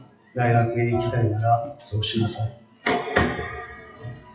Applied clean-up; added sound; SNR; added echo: classical method WPE with log-MMSE.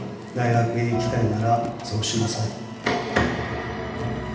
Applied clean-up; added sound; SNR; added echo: none; Car; 12 dB; reverberation time 0.8 s.